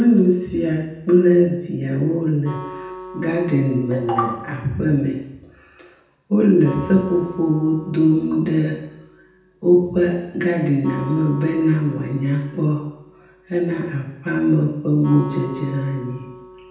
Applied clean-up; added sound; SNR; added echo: none; Acoustic guitar; 19 dB; reverberation time 0.8 s.